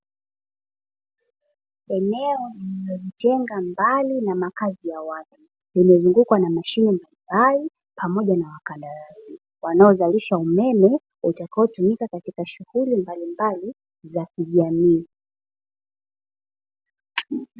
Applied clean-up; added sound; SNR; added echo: none; none; none; none.